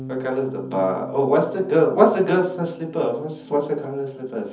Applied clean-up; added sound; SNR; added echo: none; Bass guitar; 16 dB; reverberation time 0.7 s.